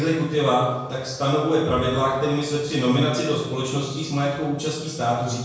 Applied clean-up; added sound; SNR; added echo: none; none; none; reverberation time 1.0 s.